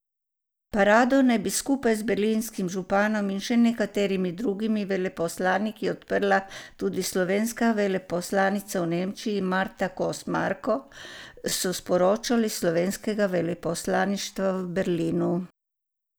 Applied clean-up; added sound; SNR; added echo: none; none; none; none.